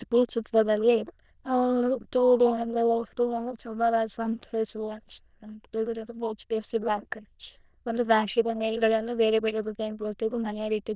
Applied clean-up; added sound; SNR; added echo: neural diffusion model UNIVERSE++.